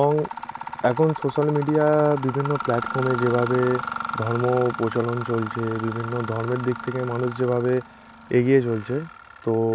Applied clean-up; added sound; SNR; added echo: none; Mechanisms; 10 dB; none.